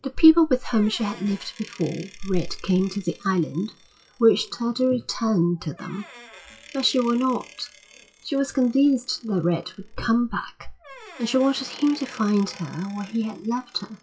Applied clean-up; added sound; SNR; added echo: classical method WPE with log-MMSE.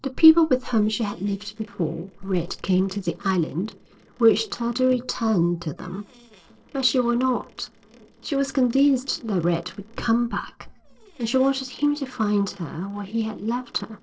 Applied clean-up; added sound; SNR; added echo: neural separator model SepFormer DNS4.